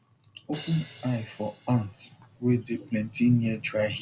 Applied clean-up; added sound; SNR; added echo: none; Crash cymbal; 17 dB; none.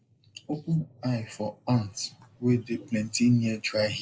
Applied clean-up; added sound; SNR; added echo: neural mask model Resemble Enhance denoiser.